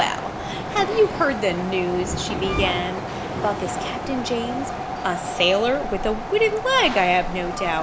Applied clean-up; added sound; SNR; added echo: none; Waves, surf + Train; 5 dB; none.